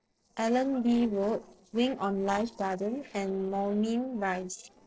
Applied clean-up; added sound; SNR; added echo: neural separator model SepFormer DNS4.